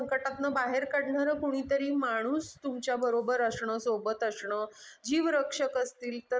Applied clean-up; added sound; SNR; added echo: neural mask model Resemble Enhance denoiser.